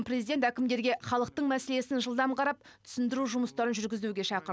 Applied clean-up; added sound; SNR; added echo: none; none; none; none.